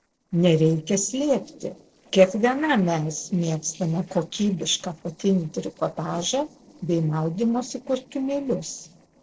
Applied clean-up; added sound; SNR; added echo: neural separator model SepFormer DNS4.